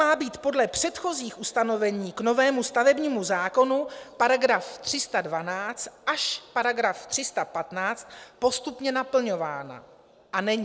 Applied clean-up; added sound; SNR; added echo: none; none; none; none.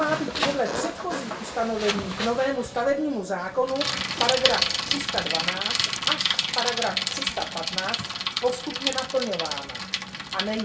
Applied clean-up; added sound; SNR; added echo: none; Bicycle; 0 dB; reverberation time 0.3 s.